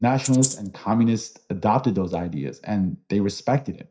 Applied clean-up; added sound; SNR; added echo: neural mask model DeepFilterNet 3.